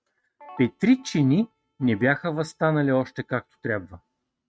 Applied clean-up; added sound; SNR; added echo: neural mask model RNNoise.